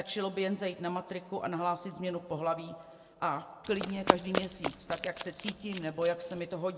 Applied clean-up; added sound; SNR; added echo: none; Run; 1 dB; reverberation time 0.9 s.